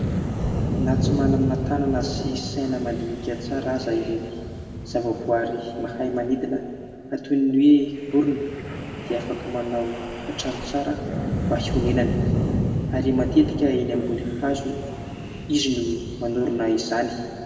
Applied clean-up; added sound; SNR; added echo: none; Wind; 4 dB; reverberation time 2.1 s.